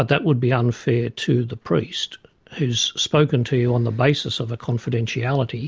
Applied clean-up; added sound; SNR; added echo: none; none; none; none.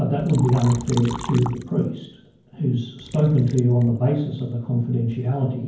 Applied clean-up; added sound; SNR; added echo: none; Liquid; 18 dB; reverberation time 0.9 s.